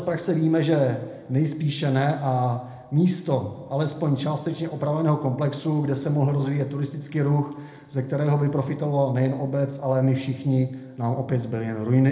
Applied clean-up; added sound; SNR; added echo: none; none; none; reverberation time 0.9 s.